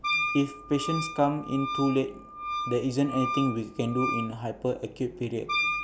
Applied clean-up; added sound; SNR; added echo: none; Wind instrument, woodwind instrument; 4 dB; none.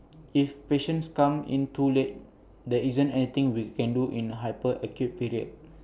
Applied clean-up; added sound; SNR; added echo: none; none; none; none.